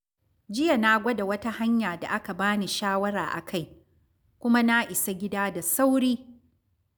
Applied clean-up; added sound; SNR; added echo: none; none; none; none.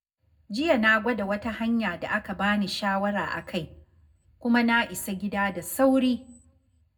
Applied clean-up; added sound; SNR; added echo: none; none; none; reverberation time 0.3 s.